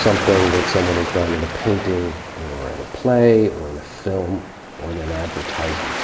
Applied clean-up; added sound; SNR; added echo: none; Waves, surf; 7 dB; reverberation time 2.1 s.